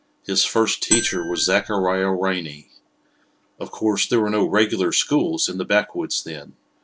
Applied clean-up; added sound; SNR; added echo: none; Marimba, xylophone; 3 dB; none.